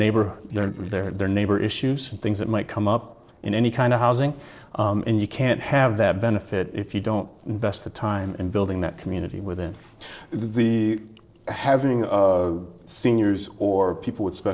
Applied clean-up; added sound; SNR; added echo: neural separator model SepFormer DNS4.